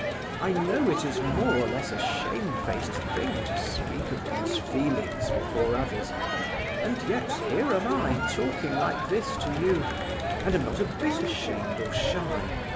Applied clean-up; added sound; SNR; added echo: none; Crowd; 0 dB; none.